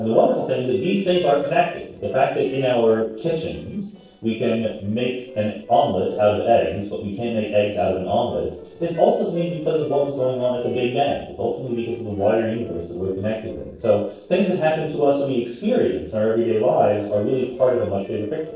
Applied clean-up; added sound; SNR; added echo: neural separator model SepFormer DNS4.